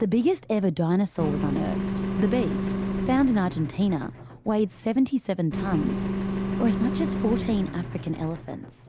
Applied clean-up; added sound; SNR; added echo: none; Engine; 4 dB; none.